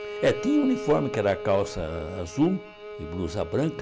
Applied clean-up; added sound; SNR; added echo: none; Bowed string instrument; 10 dB; none.